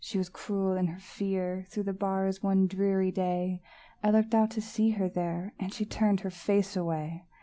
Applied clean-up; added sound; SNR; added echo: none; none; none; none.